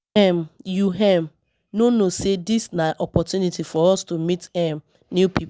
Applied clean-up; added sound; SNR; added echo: none; none; none; none.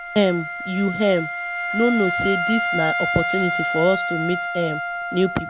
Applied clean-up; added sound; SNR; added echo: none; Tambourine + Wind instrument, woodwind instrument; 2 dB; none.